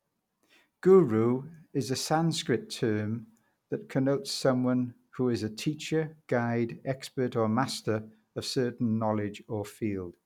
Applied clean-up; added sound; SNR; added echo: none; none; none; none.